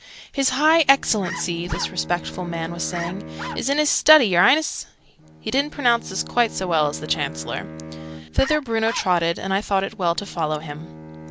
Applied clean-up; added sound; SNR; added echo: none; Bark + Bowed string instrument; 14 dB; none.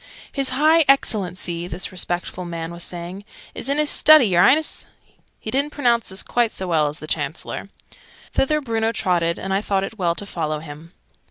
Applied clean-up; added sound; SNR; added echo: none; none; none; none.